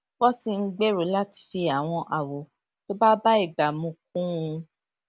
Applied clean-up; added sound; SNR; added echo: none; none; none; none.